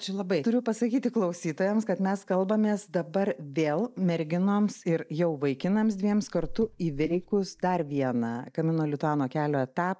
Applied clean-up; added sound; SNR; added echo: neural mask model DeepFilterNet 3.